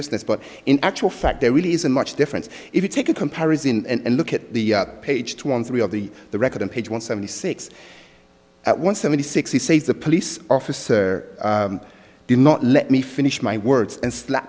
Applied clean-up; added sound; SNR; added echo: none; none; none; none.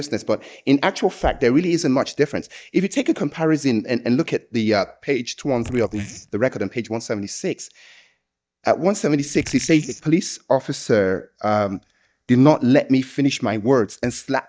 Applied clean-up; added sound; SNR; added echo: neural mask model DeepFilterNet 3.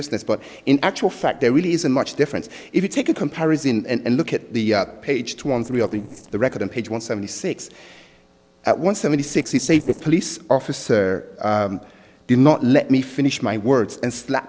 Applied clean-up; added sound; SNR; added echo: neural separator model SepFormer DNS4.